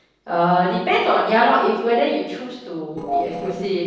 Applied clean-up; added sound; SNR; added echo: neural separator model SepFormer DNS4.